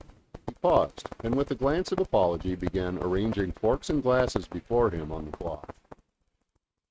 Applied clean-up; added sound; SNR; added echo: neural mask model RNNoise.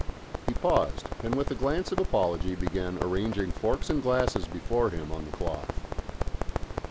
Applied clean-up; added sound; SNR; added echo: none; Crackle; 2 dB; none.